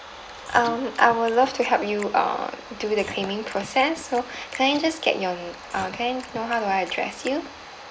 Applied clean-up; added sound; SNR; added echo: none; Guitar + Chewing, mastication; 18 dB; none.